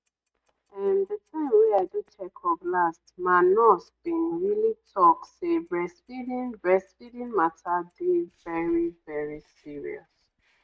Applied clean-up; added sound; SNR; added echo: neural mask model RNNoise.